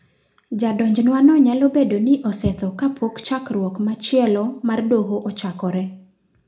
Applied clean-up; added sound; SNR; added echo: none; none; none; reverberation time 0.3 s.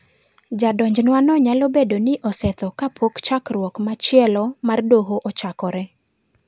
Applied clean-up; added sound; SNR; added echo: none; none; none; none.